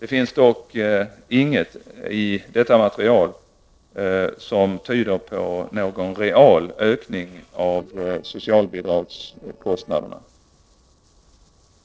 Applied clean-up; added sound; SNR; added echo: neural separator model SepFormer DNS4.